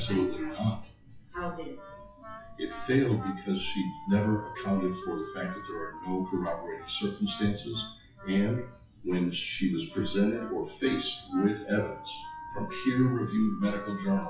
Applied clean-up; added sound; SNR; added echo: classical method WPE with log-MMSE.